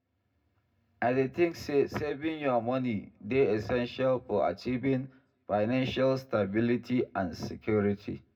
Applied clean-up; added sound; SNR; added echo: none; none; none; reverberation time 0.2 s.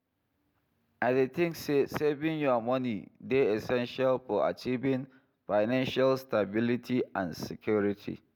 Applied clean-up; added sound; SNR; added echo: none; none; none; none.